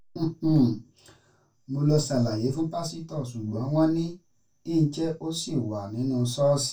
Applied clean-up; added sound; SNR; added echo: none; none; none; reverberation time 0.2 s.